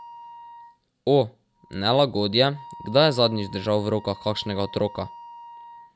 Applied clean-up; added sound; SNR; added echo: none; Wind instrument, woodwind instrument; 19 dB; none.